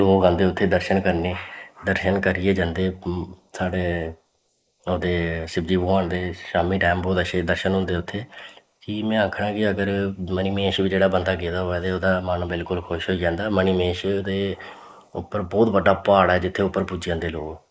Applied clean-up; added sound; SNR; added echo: neural mask model Resemble Enhance denoiser.